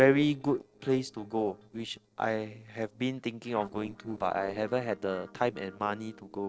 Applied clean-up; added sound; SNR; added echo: neural separator model SepFormer DNS4.